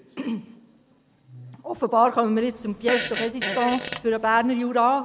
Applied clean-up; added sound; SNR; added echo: none; Fart; 7 dB; none.